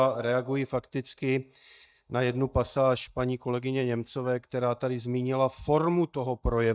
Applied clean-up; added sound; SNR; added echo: neural mask model DeepFilterNet 3.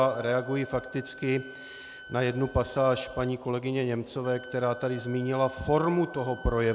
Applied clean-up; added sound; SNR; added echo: none; Wind instrument, woodwind instrument; 18 dB; none.